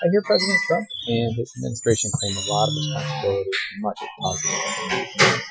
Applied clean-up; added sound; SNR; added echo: classical method Wiener filter.